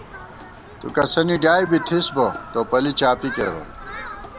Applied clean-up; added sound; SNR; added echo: none; Human group actions; 13 dB; none.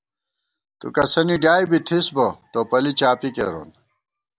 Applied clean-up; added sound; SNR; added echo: none; none; none; none.